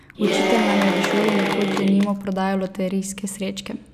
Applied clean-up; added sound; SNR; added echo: none; Applause / Cheering; 1 dB; none.